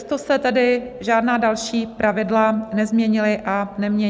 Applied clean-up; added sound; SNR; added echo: none; none; none; none.